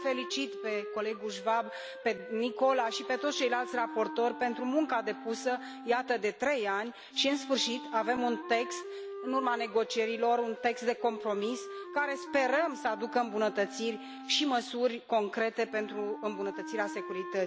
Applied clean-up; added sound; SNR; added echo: none; Wind instrument, woodwind instrument; 11 dB; none.